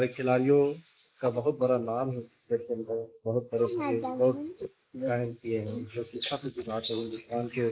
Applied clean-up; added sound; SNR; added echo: neural mask model Resemble Enhance denoiser.